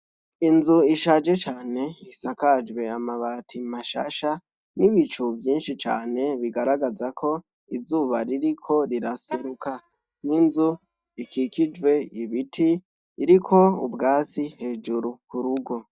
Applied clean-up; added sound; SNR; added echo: neural mask model DeepFilterNet 3.